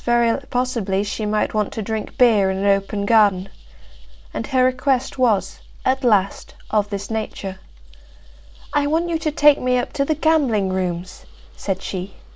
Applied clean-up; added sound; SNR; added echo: none; none; none; none.